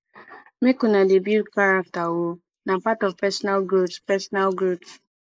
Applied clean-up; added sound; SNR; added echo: neural mask model Resemble Enhance denoiser.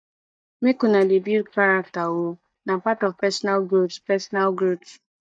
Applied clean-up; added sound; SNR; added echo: neural mask model DeepFilterNet 3.